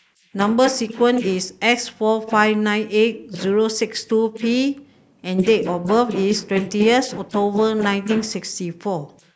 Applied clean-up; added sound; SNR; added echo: neural mask model Resemble Enhance denoiser.